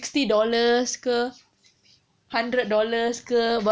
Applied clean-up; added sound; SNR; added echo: none; none; none; none.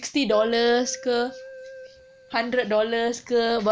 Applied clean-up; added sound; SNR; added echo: none; Keyboard (musical); 17 dB; none.